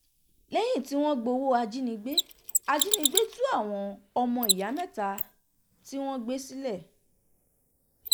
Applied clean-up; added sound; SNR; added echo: neural mask model Resemble Enhance denoiser.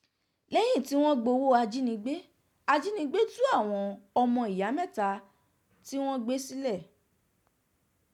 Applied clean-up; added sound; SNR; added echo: none; none; none; none.